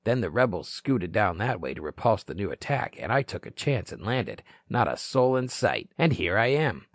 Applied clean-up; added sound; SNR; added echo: none; none; none; none.